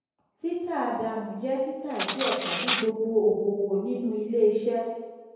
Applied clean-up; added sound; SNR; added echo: none; Cutlery, silverware; 6 dB; reverberation time 1.2 s.